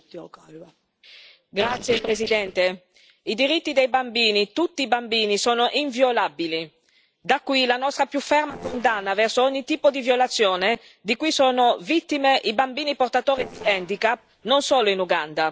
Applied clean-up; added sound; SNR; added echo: neural separator model SepFormer DNS4.